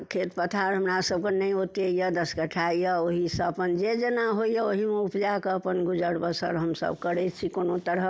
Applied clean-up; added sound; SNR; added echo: none; none; none; none.